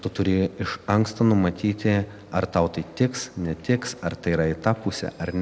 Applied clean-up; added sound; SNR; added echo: none; none; none; none.